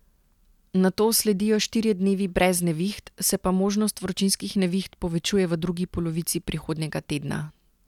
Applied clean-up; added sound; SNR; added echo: none; none; none; none.